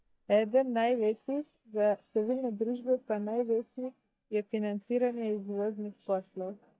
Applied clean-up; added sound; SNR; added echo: neural mask model DeepFilterNet 3.